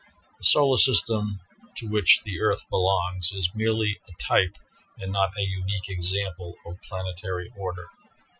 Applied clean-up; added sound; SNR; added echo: classical method Wiener filter.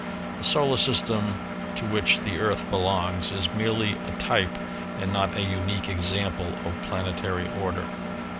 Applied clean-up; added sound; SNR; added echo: none; Engine; 5 dB; none.